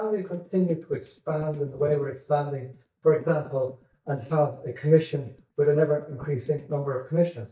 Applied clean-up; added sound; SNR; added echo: neural mask model DeepFilterNet 3.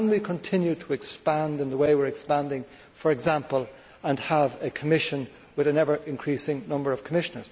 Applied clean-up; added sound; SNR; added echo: none; none; none; none.